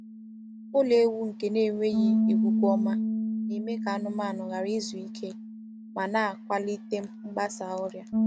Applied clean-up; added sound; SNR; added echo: none; Bass guitar; 0 dB; none.